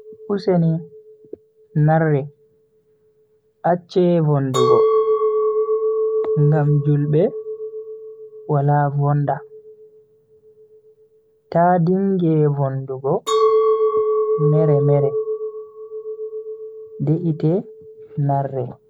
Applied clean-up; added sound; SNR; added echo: none; Chink, clink; 3 dB; none.